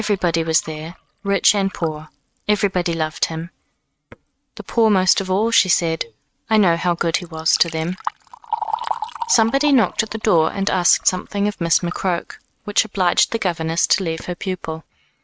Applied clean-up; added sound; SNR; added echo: neural mask model RNNoise.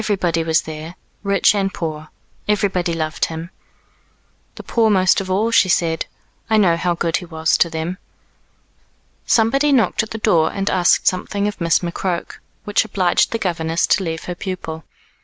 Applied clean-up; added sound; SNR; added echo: none; none; none; none.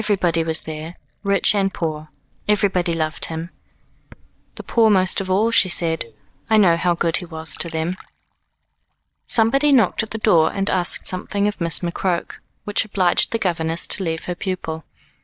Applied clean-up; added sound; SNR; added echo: neural mask model DeepFilterNet 3.